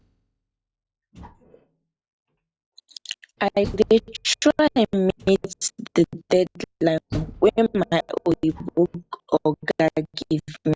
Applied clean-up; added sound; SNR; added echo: classical method log-MMSE.